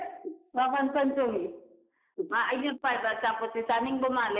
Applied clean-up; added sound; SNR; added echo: neural mask model Resemble Enhance denoiser.